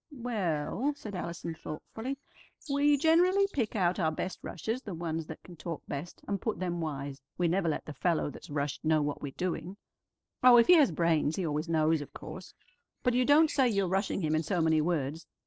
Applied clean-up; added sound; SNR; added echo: neural separator model SepFormer DNS4.